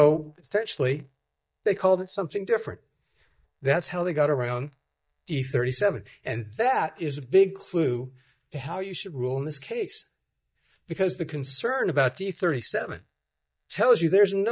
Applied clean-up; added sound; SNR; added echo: neural mask model DeepFilterNet 3.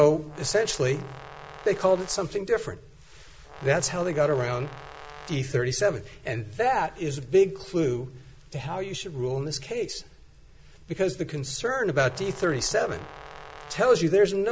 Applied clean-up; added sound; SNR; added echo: none; Brass instrument; 18 dB; none.